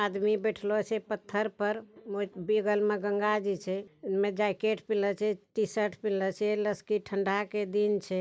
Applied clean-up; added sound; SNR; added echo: none; none; none; none.